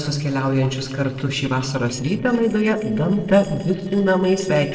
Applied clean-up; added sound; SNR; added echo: neural separator model SepFormer DNS4.